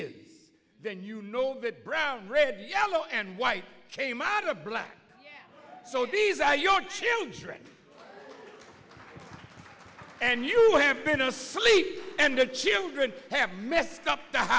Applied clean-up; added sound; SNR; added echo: none; none; none; none.